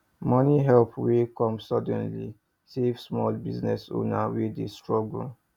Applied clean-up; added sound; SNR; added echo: none; none; none; none.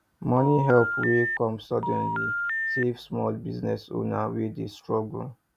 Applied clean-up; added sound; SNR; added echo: none; Telephone; 3 dB; none.